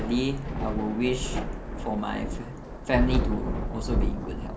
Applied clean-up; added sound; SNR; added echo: none; Thunder / Rain; -1 dB; none.